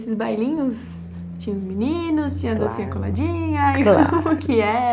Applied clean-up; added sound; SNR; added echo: none; none; none; none.